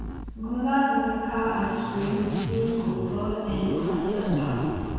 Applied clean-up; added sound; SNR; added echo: none; Zipper (clothing); 3 dB; reverberation time 2.1 s.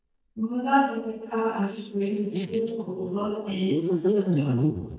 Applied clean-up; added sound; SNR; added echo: neural mask model DeepFilterNet 3.